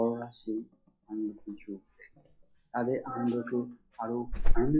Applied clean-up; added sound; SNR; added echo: classical method log-MMSE.